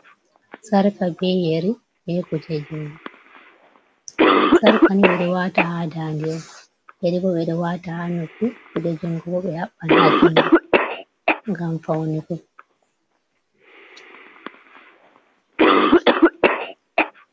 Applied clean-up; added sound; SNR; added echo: none; Cough; -3 dB; none.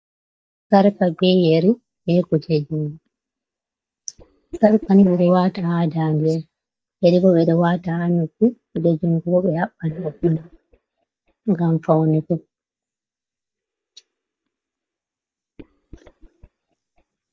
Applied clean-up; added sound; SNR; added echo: neural mask model DeepFilterNet 3.